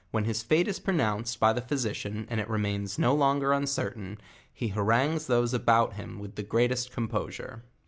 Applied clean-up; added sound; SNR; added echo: none; none; none; none.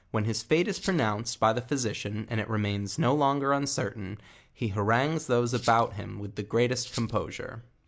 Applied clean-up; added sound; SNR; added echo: none; Rattle (instrument); 16 dB; none.